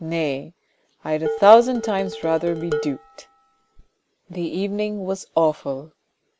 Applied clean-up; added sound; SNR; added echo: none; Dishes, pots, and pans; 9 dB; none.